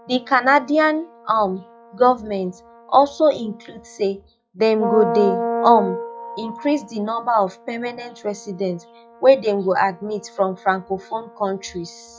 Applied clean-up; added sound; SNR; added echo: classical method log-MMSE.